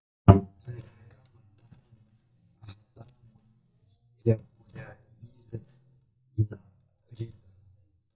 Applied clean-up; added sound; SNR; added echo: neural mask model DeepFilterNet 3.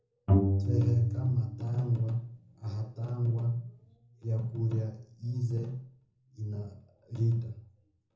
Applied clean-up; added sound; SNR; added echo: none; Bowed string instrument; 0 dB; reverberation time 0.6 s.